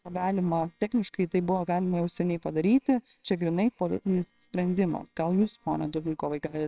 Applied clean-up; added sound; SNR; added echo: neural separator model SepFormer WHAMR!.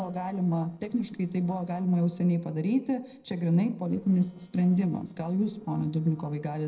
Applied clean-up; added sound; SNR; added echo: neural separator model SepFormer DNS4.